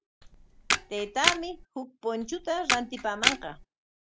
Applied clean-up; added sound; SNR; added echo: none; Camera; -3 dB; none.